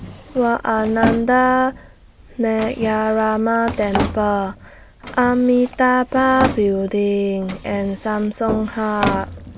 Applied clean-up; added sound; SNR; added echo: none; Drawer open or close; 9 dB; none.